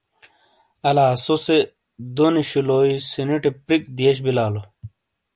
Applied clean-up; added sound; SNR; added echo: none; none; none; none.